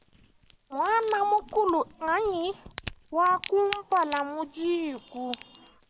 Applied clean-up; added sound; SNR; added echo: none; Crack; 17 dB; none.